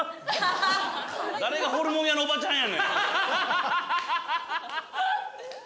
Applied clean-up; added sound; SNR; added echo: none; none; none; none.